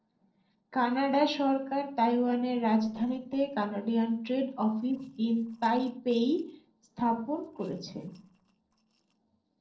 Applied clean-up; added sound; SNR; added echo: neural separator model SepFormer DNS4.